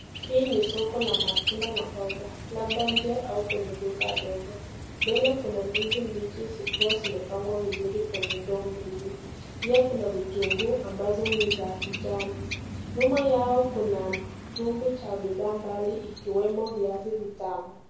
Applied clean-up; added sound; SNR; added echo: none; Bird; 5 dB; reverberation time 0.6 s.